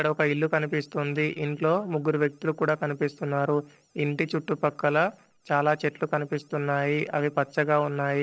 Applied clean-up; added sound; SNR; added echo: neural separator model SepFormer DNS4.